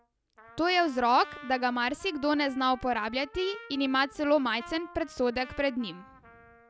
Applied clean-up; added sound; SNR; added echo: none; Trumpet; 20 dB; none.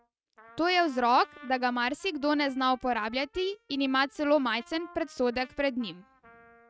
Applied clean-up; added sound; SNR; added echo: neural mask model RNNoise.